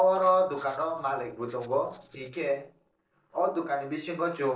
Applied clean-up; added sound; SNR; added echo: neural separator model SepFormer DNS4.